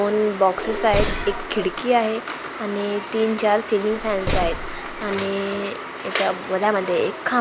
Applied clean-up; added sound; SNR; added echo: none; Slam; 5 dB; none.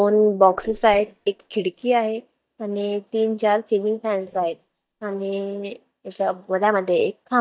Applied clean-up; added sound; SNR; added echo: neural mask model DeepFilterNet 3.